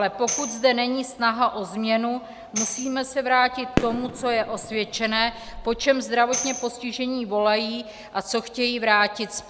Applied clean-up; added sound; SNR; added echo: none; Fireworks + Tambourine; 9 dB; none.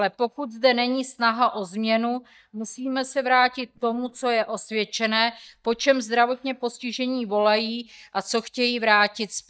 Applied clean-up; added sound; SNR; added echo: neural mask model DeepFilterNet 3.